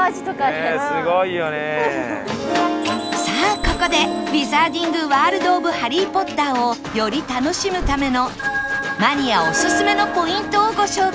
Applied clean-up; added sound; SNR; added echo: none; Harp + Gunshot, gunfire; 8 dB; none.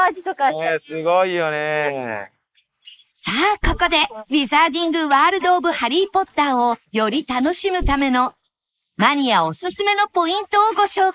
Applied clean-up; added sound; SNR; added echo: neural mask model Resemble Enhance denoiser.